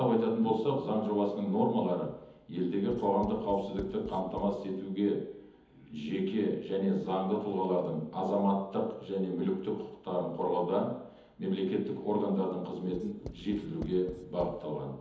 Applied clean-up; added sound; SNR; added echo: none; Writing; 16 dB; reverberation time 1.3 s.